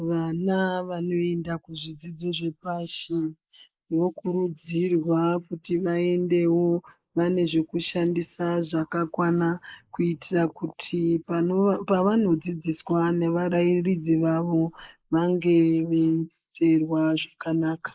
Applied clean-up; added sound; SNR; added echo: neural mask model Resemble Enhance denoiser.